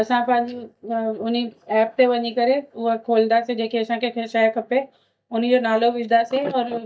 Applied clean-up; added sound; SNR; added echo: neural mask model DeepFilterNet 3.